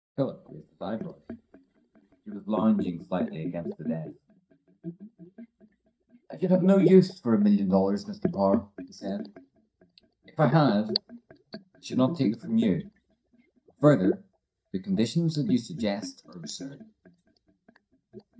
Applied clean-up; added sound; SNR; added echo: neural mask model DeepFilterNet 3.